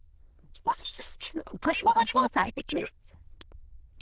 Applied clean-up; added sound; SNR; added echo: neural diffusion model UNIVERSE++.